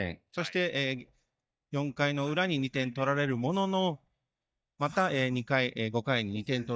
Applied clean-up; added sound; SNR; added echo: neural mask model DeepFilterNet 3.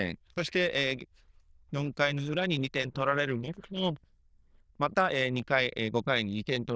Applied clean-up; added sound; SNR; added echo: neural diffusion model UNIVERSE++.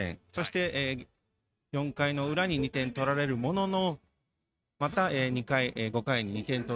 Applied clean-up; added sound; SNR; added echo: neural mask model RNNoise.